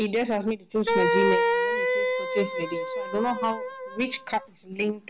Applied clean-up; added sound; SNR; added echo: none; Wind instrument, woodwind instrument; -2 dB; none.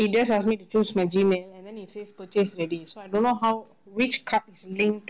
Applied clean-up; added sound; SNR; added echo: none; none; none; none.